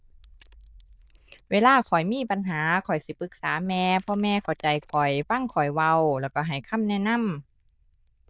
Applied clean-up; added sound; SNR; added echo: neural diffusion model UNIVERSE++.